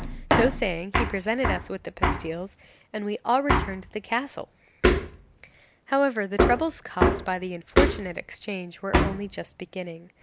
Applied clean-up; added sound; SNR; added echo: none; Hammer; -2 dB; none.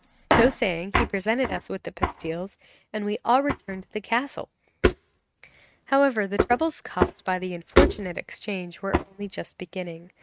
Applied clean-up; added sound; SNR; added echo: neural mask model RNNoise.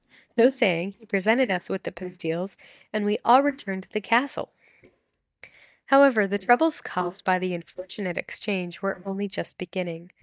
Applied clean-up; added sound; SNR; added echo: neural mask model DeepFilterNet 3.